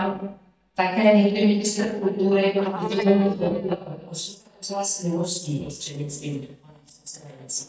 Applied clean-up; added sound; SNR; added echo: neural mask model DeepFilterNet 3.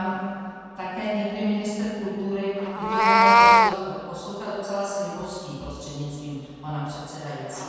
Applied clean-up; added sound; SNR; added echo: none; Meow; -4 dB; reverberation time 2.1 s.